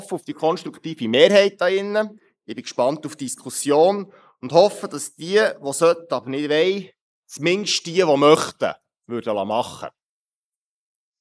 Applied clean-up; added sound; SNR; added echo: neural mask model Resemble Enhance denoiser.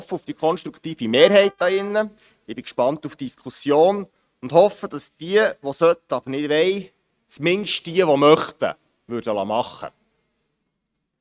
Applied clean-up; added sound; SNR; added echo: neural mask model RNNoise.